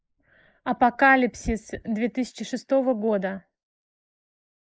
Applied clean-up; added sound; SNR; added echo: neural mask model Resemble Enhance denoiser.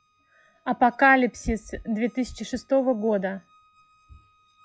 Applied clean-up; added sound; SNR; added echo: classical method log-MMSE.